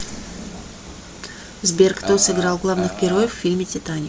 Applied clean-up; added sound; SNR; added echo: none; Burping, eructation; 9 dB; none.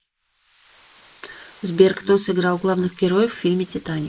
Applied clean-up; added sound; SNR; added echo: neural mask model Resemble Enhance denoiser.